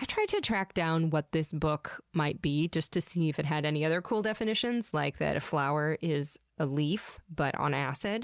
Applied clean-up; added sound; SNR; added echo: none; none; none; none.